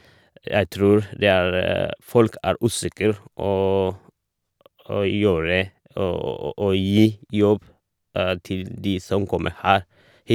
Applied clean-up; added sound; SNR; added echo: none; none; none; none.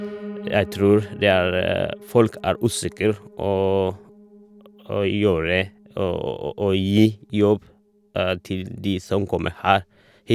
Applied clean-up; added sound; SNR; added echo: none; Piano; 19 dB; none.